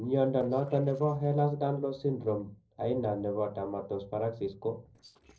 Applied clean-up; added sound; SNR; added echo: neural separator model SepFormer DNS4.